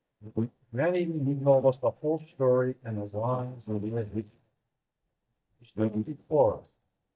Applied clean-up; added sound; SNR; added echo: neural mask model DeepFilterNet 3.